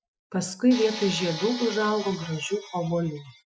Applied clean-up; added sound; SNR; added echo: classical method Wiener filter.